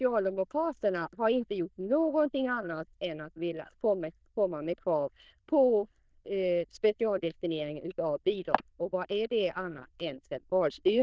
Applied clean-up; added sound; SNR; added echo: neural diffusion model UNIVERSE++.